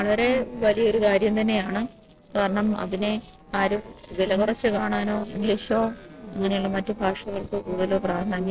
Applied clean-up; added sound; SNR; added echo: neural separator model SepFormer DNS4.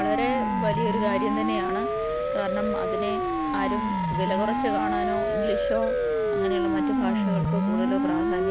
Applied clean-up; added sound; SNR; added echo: none; Siren; -5 dB; none.